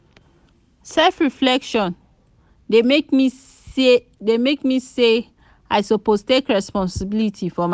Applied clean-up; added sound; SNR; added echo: none; none; none; none.